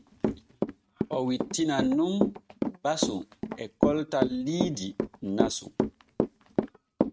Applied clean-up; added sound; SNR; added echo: neural mask model RNNoise.